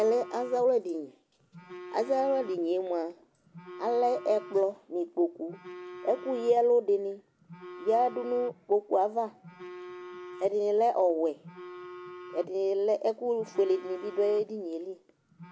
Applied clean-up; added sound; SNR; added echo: none; Telephone; 17 dB; none.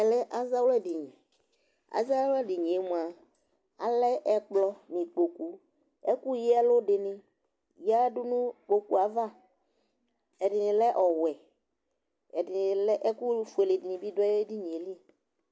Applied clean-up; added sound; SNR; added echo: none; none; none; none.